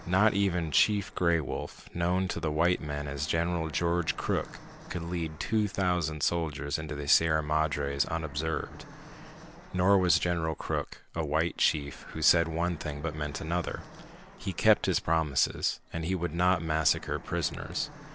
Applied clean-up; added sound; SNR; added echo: none; Fixed-wing aircraft, airplane; 20 dB; none.